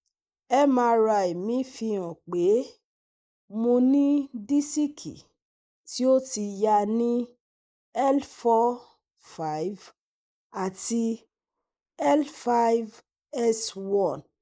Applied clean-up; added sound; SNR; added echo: neural mask model Resemble Enhance denoiser.